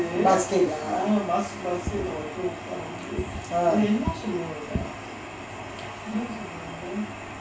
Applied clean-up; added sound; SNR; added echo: none; Fireworks; 13 dB; reverberation time 0.3 s.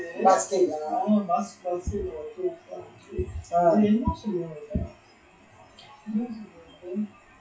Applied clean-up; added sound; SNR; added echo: classical method WPE with log-MMSE.